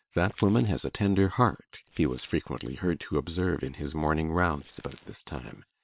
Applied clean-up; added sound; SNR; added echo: neural separator model SepFormer WHAM!.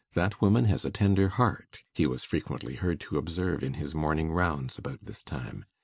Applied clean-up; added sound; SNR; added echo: none; none; none; none.